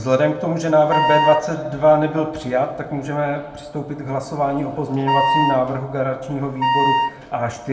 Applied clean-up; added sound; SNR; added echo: none; Wind instrument, woodwind instrument; 0 dB; reverberation time 0.5 s.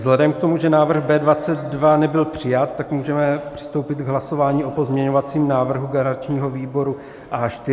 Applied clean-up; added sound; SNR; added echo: none; none; none; none.